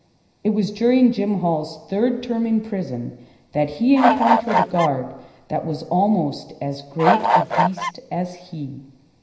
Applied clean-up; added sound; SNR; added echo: none; Bird / Fowl; -4 dB; reverberation time 0.9 s.